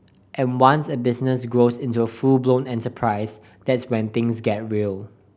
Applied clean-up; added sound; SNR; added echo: none; none; none; none.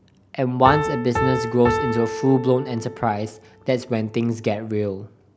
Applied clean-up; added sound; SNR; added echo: none; Piano; 7 dB; none.